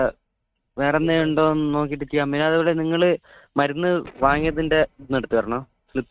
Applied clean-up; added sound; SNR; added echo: neural mask model RNNoise.